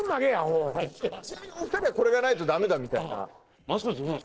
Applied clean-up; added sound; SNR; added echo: neural separator model SepFormer DNS4.